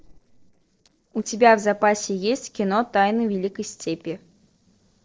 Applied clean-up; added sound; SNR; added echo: neural separator model SepFormer DNS4.